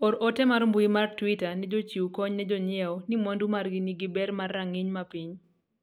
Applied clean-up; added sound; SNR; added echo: none; none; none; none.